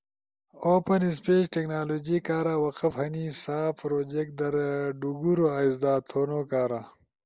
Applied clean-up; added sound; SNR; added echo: none; none; none; none.